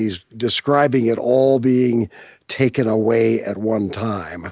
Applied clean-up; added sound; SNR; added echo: none; none; none; none.